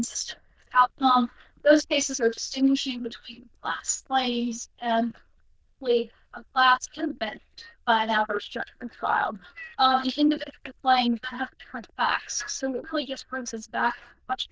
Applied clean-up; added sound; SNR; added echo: neural diffusion model UNIVERSE++.